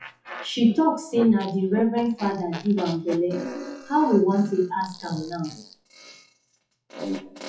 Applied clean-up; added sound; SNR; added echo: classical method WPE with log-MMSE.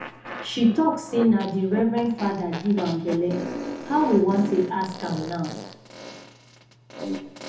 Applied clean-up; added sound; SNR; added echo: none; Fart; 11 dB; reverberation time 0.5 s.